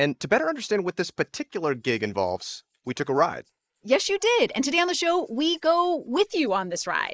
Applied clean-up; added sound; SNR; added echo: neural mask model Resemble Enhance denoiser.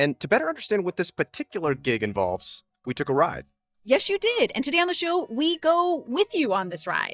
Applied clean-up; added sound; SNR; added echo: neural mask model DeepFilterNet 3.